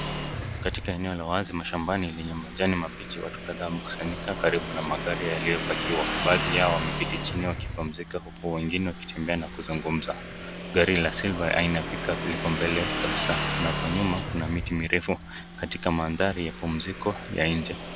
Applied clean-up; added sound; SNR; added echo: none; Motorcycle / Engine; 4 dB; none.